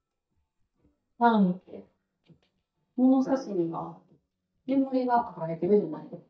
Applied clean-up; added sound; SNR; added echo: neural mask model DeepFilterNet 3.